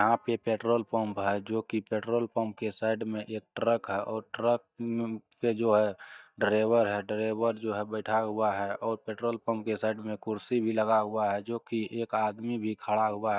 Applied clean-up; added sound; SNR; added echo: neural mask model DeepFilterNet 3.